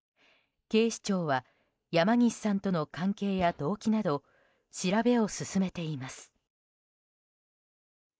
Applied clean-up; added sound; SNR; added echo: neural mask model DeepFilterNet 3.